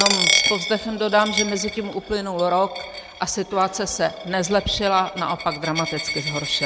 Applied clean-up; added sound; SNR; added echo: none; Coin (dropping); 4 dB; none.